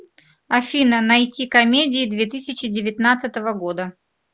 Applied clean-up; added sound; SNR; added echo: none; none; none; none.